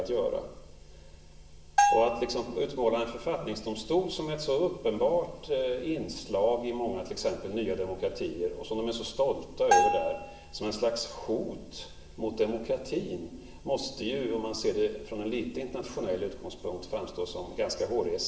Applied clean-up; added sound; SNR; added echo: none; Bell; -1 dB; reverberation time 0.8 s.